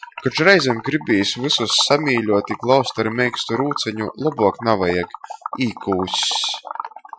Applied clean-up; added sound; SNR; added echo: classical method Wiener filter.